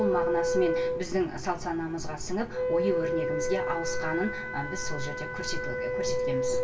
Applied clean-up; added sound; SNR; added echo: none; Wind instrument, woodwind instrument; 0 dB; reverberation time 0.2 s.